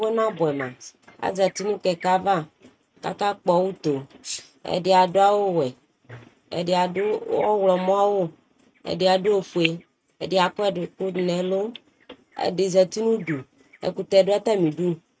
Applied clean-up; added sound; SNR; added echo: neural mask model RNNoise.